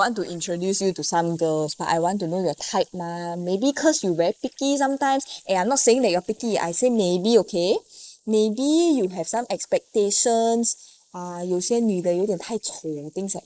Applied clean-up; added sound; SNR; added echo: neural mask model Resemble Enhance denoiser.